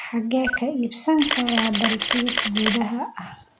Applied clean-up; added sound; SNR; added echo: none; Camera; 2 dB; none.